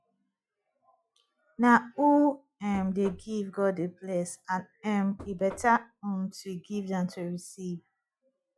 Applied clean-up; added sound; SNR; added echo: classical method log-MMSE.